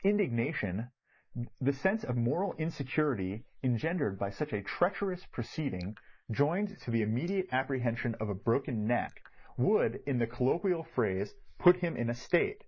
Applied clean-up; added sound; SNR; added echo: neural mask model Resemble Enhance denoiser.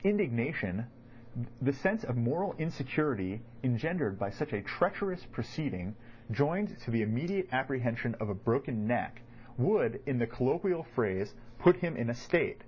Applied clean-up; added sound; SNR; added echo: none; none; none; none.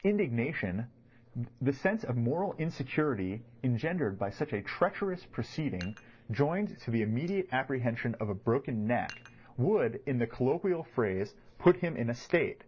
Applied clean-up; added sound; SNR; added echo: neural separator model SepFormer DNS4.